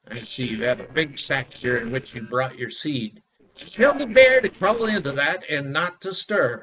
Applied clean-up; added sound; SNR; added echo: neural separator model SepFormer DNS4.